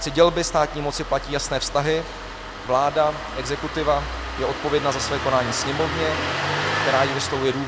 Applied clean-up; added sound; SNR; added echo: none; Engine starting; 5 dB; none.